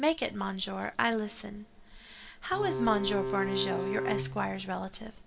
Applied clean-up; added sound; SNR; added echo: none; Bowed string instrument; 2 dB; reverberation time 2.1 s.